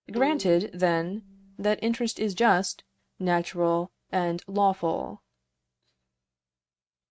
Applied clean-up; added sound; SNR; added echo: neural mask model RNNoise.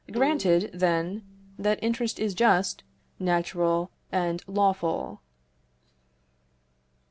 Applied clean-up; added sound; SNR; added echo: none; Bowed string instrument; 18 dB; none.